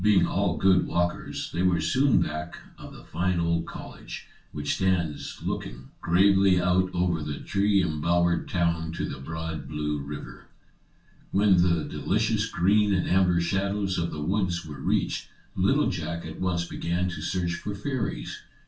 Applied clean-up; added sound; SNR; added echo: none; none; none; reverberation time 0.2 s.